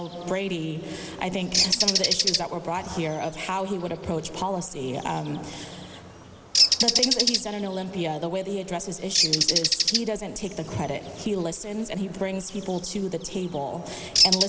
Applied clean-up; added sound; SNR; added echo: none; Bird; -1 dB; none.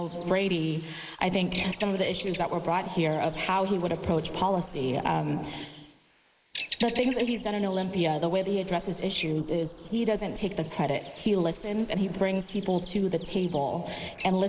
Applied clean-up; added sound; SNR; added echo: neural mask model Resemble Enhance denoiser.